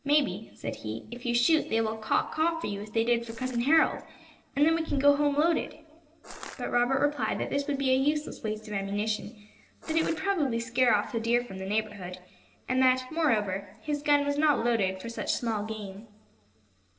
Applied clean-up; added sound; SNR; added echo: neural separator model SepFormer DNS4.